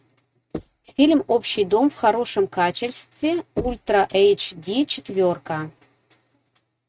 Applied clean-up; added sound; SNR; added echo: neural mask model RNNoise.